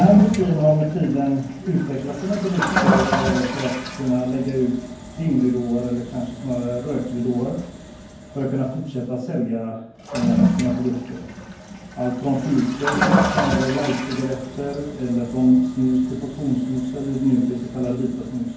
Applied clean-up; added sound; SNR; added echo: none; Toilet flush; 4 dB; reverberation time 0.9 s.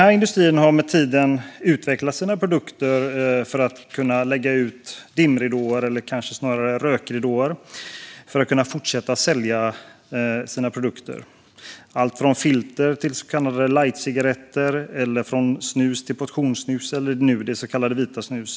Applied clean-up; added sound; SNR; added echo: none; none; none; none.